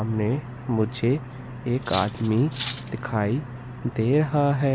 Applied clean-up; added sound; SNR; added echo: none; Cutlery, silverware; 13 dB; none.